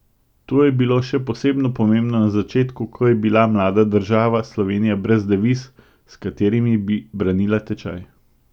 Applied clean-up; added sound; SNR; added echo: none; none; none; none.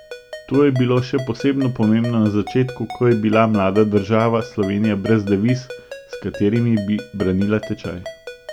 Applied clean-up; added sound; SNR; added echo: none; Ringtone; 16 dB; none.